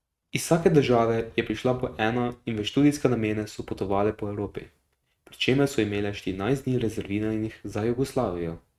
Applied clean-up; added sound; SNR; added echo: neural mask model RNNoise.